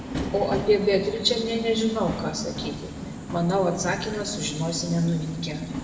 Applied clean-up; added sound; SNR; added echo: none; Subway, metro, underground; 8 dB; reverberation time 1.9 s.